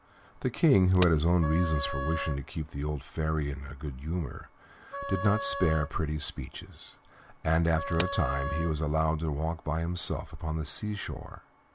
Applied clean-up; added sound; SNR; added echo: none; Wind instrument, woodwind instrument + Crack; 8 dB; none.